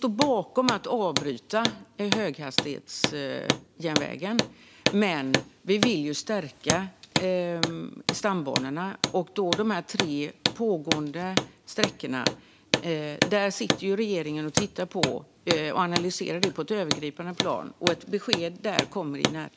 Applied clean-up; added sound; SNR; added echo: none; Hammer; 2 dB; none.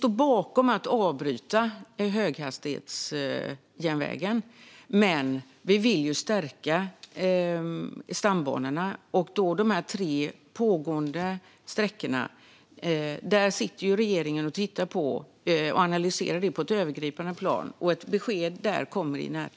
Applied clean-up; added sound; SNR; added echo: none; none; none; none.